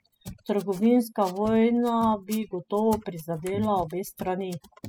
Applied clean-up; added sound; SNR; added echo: classical method spectral subtraction.